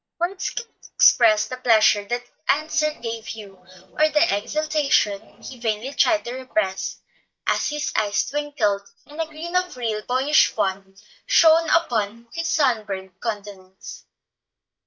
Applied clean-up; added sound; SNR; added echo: neural mask model DeepFilterNet 3.